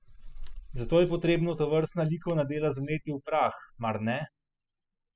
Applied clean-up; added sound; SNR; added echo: classical method spectral subtraction.